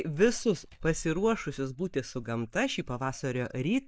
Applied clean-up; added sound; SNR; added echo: neural mask model DeepFilterNet 3.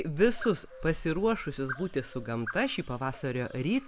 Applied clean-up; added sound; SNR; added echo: none; none; none; none.